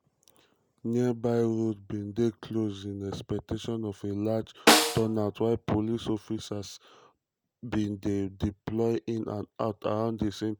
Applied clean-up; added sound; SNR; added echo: none; Snare drum; -4 dB; none.